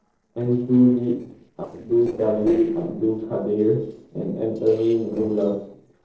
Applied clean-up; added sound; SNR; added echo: neural separator model SepFormer DNS4.